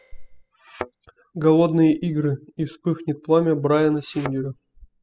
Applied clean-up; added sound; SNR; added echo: classical method spectral subtraction.